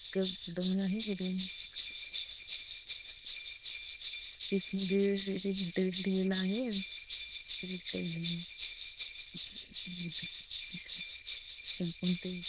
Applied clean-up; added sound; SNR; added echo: neural diffusion model UNIVERSE++.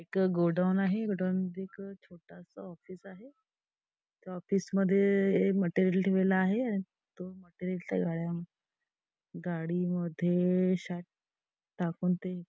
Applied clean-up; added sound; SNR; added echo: none; none; none; none.